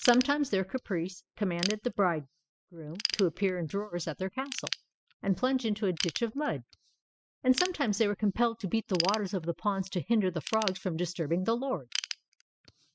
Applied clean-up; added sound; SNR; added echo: classical method spectral subtraction.